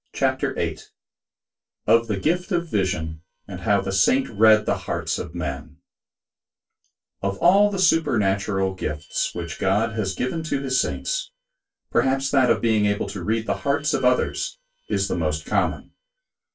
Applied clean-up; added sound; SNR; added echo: neural separator model SepFormer DNS4.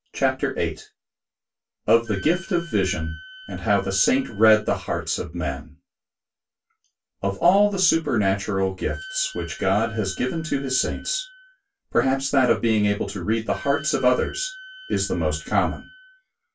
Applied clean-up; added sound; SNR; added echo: none; Wind instrument, woodwind instrument; 18 dB; reverberation time 0.2 s.